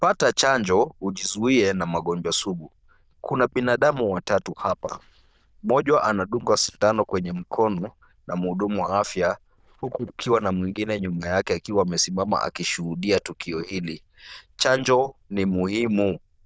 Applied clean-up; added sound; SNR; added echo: neural diffusion model UNIVERSE++.